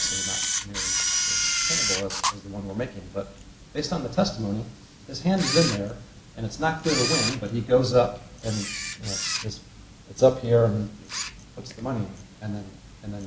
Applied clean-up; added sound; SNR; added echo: none; Camera; 4 dB; reverberation time 0.5 s.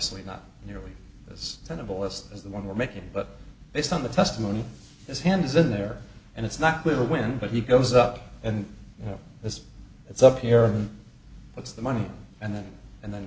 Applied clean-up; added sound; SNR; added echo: none; none; none; none.